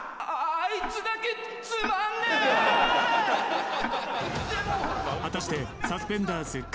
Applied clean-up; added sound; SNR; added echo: none; Tick-tock; 14 dB; none.